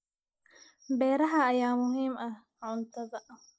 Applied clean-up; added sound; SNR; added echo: neural mask model Resemble Enhance denoiser.